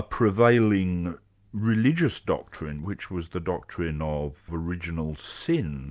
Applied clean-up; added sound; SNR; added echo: none; none; none; none.